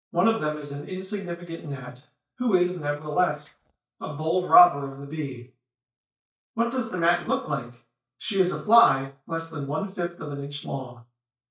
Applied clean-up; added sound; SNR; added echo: neural mask model DeepFilterNet 3.